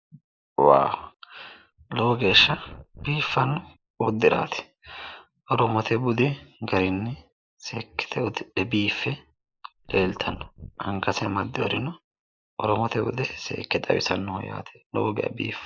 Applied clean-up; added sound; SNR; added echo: neural mask model Resemble Enhance denoiser.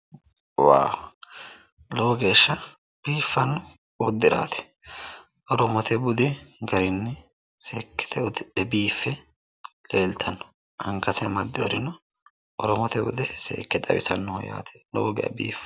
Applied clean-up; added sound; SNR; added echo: none; none; none; none.